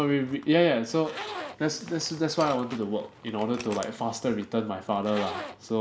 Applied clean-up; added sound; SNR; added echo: none; Zipper (clothing); 15 dB; none.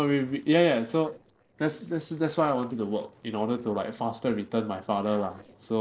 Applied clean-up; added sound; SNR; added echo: neural separator model SepFormer DNS4.